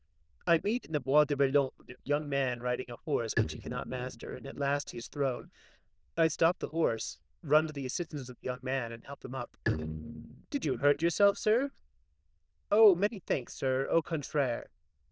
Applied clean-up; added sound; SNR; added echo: neural diffusion model UNIVERSE++.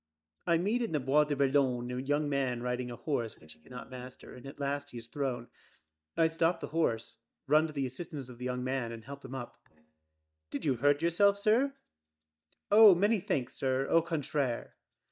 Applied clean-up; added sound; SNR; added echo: neural mask model DeepFilterNet 3.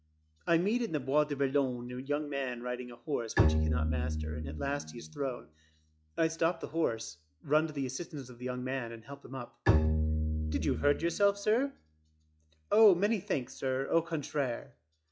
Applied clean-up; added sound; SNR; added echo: classical method log-MMSE.